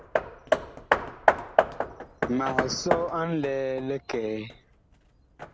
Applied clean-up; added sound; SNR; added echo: none; Hammer; -3 dB; none.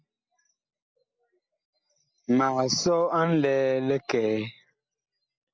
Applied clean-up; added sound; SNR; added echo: none; none; none; none.